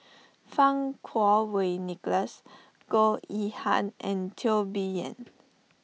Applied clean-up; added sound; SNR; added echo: none; none; none; none.